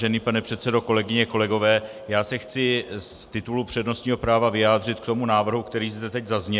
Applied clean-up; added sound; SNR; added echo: none; none; none; none.